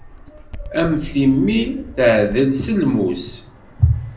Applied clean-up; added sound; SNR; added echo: none; Fixed-wing aircraft, airplane; 17 dB; reverberation time 0.5 s.